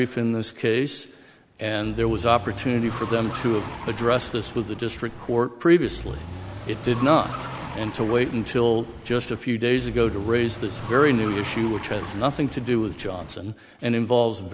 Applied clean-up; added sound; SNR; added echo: none; Car; 11 dB; none.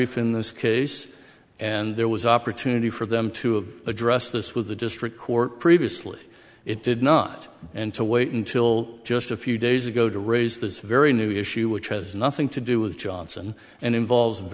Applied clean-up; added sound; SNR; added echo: none; none; none; none.